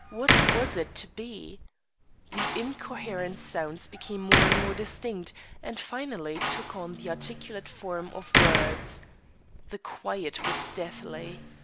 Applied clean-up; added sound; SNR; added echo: none; Slam; -5 dB; none.